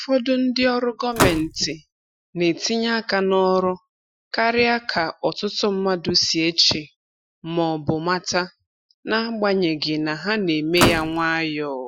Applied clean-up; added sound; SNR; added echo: classical method Wiener filter.